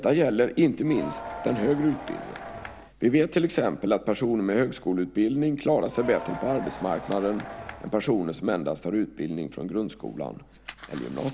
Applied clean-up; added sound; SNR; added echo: none; Crowd; 11 dB; none.